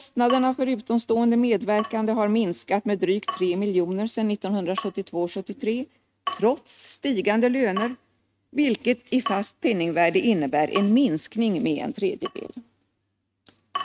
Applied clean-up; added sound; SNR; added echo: neural mask model RNNoise.